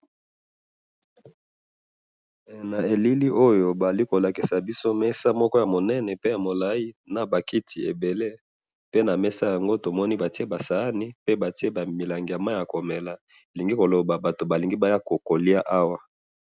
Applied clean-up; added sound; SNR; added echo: none; none; none; none.